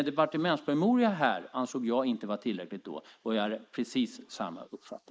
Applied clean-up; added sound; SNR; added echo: neural mask model Resemble Enhance denoiser.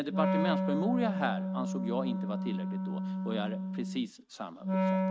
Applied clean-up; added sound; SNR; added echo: neural mask model RNNoise.